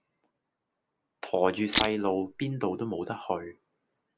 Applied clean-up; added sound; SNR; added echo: none; Camera; -2 dB; none.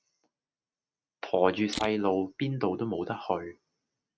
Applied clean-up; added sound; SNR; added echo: neural mask model RNNoise.